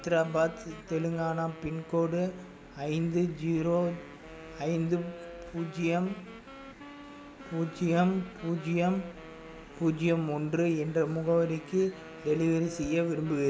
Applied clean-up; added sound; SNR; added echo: none; Wind instrument, woodwind instrument; 17 dB; none.